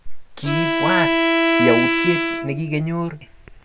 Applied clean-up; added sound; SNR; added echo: none; Bowed string instrument; -2 dB; none.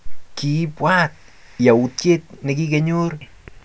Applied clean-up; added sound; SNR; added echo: none; none; none; none.